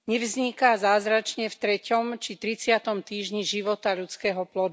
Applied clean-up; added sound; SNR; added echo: none; none; none; none.